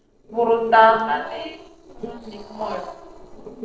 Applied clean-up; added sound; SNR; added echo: neural separator model SepFormer DNS4.